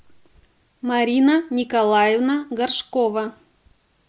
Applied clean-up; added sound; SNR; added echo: none; none; none; none.